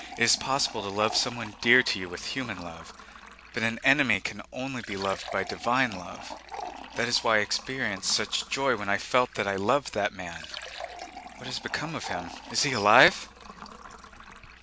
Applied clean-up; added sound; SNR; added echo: none; Fill (with liquid); 15 dB; none.